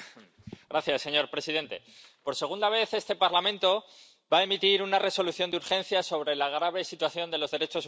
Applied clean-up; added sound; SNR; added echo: none; none; none; none.